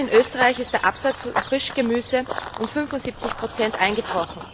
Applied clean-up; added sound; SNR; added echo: none; Run / Bird vocalization, bird call, bird song; 9 dB; none.